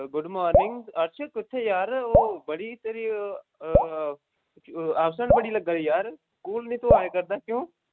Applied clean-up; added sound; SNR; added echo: neural mask model RNNoise.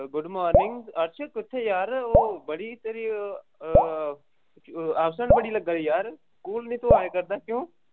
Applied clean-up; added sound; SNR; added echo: none; Drip; -2 dB; none.